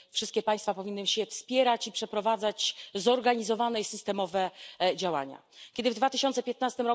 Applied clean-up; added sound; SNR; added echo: none; none; none; none.